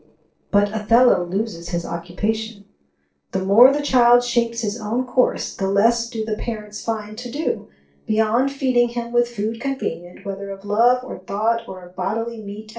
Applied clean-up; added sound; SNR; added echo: neural separator model SepFormer DNS4.